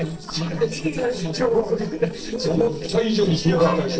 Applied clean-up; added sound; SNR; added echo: neural separator model SepFormer DNS4.